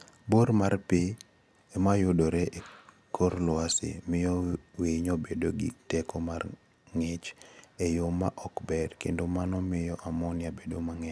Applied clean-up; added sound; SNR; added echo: none; none; none; none.